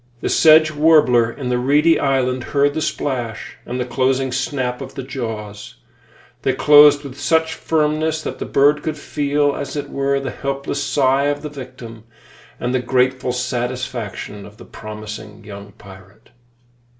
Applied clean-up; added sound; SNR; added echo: none; none; none; none.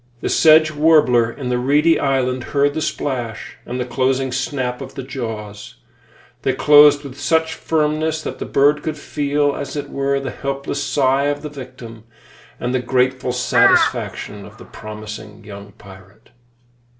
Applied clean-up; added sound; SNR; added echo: none; Crow; 3 dB; none.